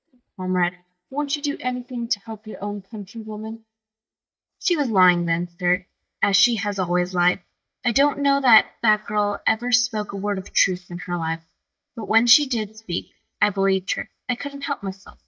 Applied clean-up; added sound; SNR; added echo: neural mask model DeepFilterNet 3.